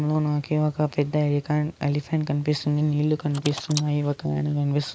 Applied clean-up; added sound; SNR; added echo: neural mask model Resemble Enhance denoiser.